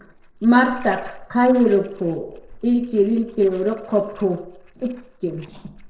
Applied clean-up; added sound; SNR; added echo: neural separator model SepFormer DNS4.